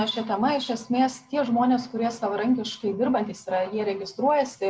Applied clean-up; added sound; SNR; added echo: none; none; none; none.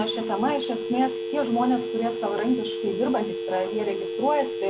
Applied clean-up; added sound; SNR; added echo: none; Telephone; 4 dB; none.